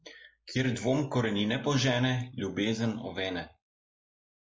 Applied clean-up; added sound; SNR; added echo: neural mask model Resemble Enhance denoiser.